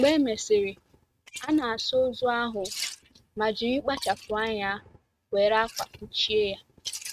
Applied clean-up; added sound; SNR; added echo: neural mask model RNNoise.